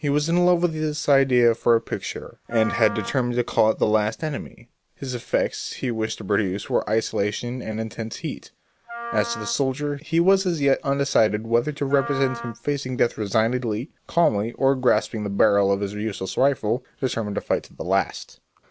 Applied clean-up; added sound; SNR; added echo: none; Wind instrument, woodwind instrument; 14 dB; none.